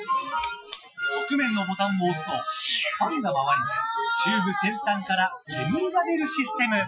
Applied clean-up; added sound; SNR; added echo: classical method Wiener filter.